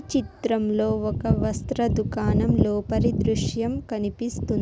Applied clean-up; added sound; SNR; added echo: none; none; none; none.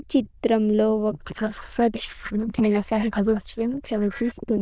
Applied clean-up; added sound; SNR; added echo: neural diffusion model UNIVERSE++.